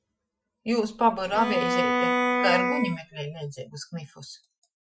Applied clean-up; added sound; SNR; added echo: classical method Wiener filter.